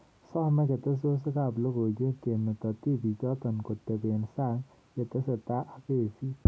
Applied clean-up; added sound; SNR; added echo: none; none; none; none.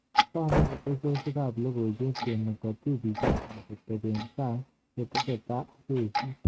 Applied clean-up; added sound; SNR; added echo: neural mask model RNNoise.